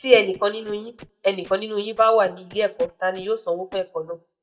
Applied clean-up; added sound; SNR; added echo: neural mask model DeepFilterNet 3.